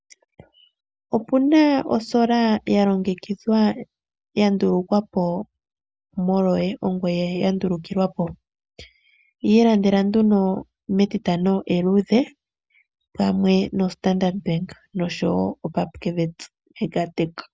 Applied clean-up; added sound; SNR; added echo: none; none; none; none.